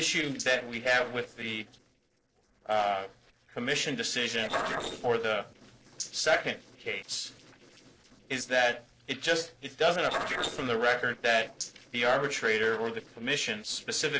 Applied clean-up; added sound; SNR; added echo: neural separator model SepFormer DNS4.